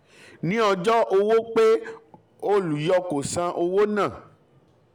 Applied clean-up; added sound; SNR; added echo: none; none; none; none.